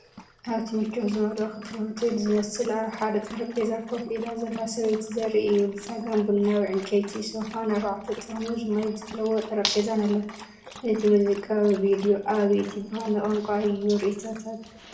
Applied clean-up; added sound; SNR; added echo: none; Dog; 19 dB; reverberation time 0.7 s.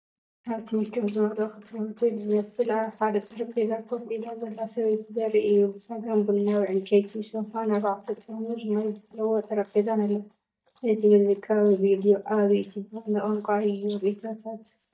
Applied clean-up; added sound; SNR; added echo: neural mask model DeepFilterNet 3.